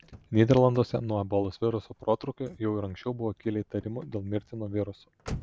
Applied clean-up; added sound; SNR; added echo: none; Slam / Car; 19 dB; none.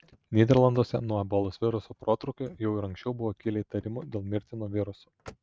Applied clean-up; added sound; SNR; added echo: neural mask model RNNoise.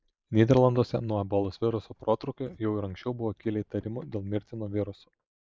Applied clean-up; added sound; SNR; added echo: neural mask model Resemble Enhance denoiser.